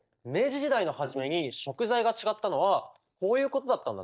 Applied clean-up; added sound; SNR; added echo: neural mask model DeepFilterNet 3.